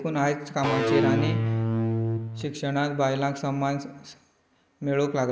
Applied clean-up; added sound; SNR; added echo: none; Electric guitar / Bass guitar; -2 dB; none.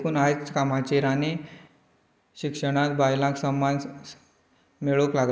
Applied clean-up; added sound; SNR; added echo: none; none; none; none.